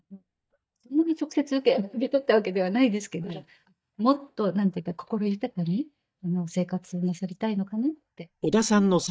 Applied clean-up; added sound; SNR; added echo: neural mask model DeepFilterNet 3.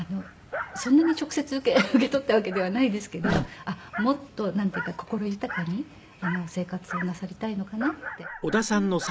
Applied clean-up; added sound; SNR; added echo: none; Dog + Dog; 11 dB; none.